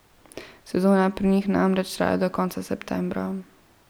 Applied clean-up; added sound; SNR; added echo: none; none; none; none.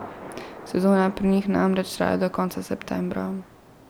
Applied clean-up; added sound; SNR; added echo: none; Thunder; 18 dB; none.